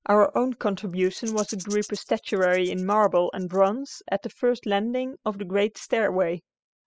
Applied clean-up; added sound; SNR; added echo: classical method spectral subtraction.